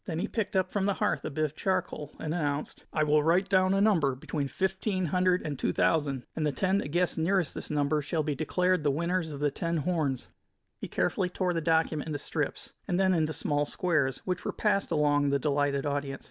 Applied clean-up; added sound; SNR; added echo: none; none; none; none.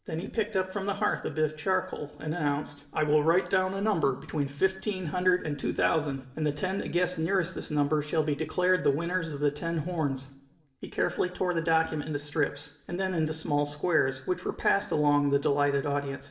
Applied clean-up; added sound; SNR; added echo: none; none; none; reverberation time 0.6 s.